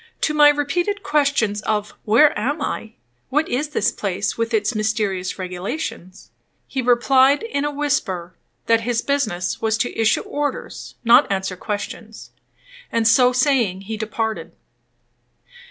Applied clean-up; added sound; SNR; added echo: none; none; none; none.